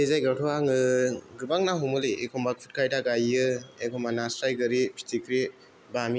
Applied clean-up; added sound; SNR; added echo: none; none; none; none.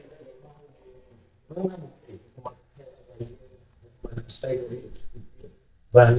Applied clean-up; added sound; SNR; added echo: neural mask model DeepFilterNet 3.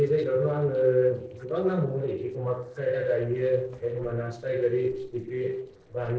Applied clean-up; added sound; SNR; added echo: neural separator model SepFormer DNS4.